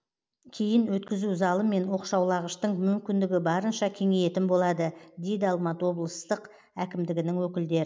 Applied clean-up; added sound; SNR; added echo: none; none; none; none.